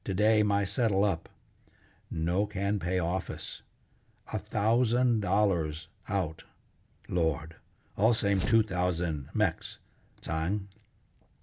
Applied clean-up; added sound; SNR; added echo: none; Tearing; 4 dB; none.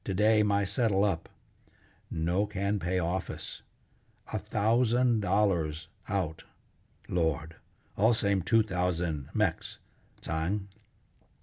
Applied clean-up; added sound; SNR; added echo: none; none; none; none.